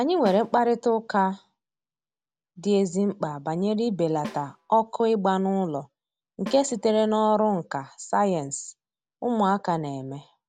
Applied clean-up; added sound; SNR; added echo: none; Snare drum; 19 dB; none.